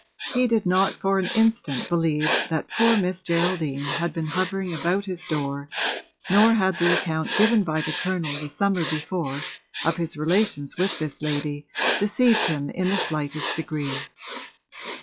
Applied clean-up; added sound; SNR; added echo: classical method log-MMSE.